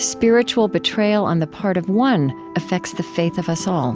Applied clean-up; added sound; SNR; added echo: none; none; none; none.